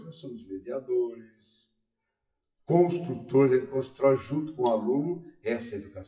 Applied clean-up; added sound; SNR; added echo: classical method WPE with log-MMSE.